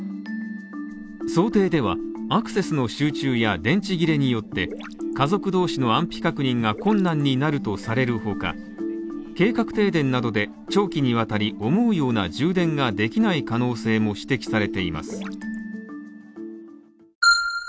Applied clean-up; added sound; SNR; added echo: none; Gurgling / Liquid; 17 dB; none.